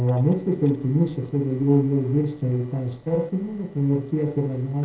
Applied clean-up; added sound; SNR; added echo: neural separator model SepFormer DNS4.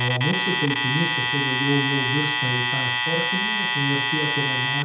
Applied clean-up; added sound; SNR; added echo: none; Alarm; -3 dB; reverberation time 0.5 s.